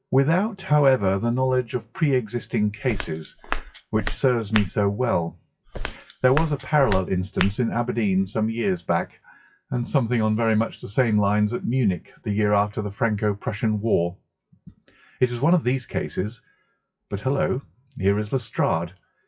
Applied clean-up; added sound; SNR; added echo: classical method WPE with log-MMSE.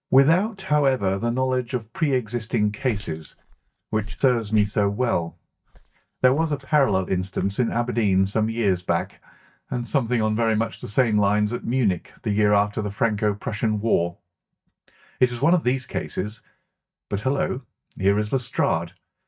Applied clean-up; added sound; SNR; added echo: neural mask model DeepFilterNet 3.